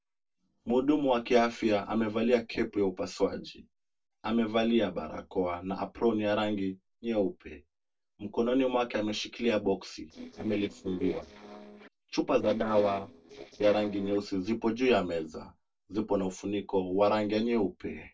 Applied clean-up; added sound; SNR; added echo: neural separator model SepFormer DNS4.